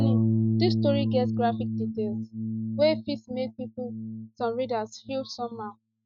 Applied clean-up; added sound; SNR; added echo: neural mask model RNNoise.